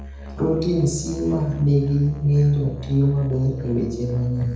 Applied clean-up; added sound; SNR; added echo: none; Musical instrument; 15 dB; reverberation time 0.8 s.